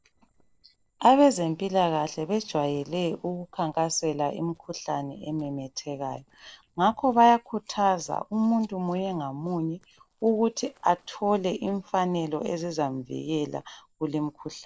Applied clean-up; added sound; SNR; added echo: neural separator model SepFormer DNS4.